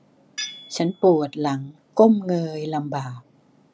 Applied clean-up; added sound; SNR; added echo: none; Tools; 19 dB; none.